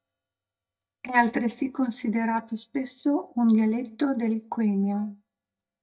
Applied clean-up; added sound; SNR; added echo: neural mask model DeepFilterNet 3.